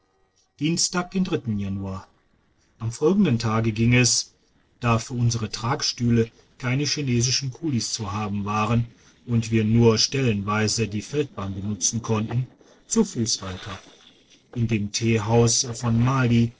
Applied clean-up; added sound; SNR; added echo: neural separator model SepFormer DNS4.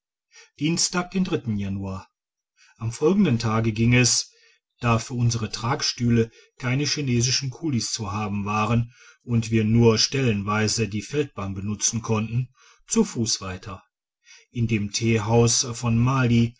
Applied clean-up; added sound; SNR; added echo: none; none; none; none.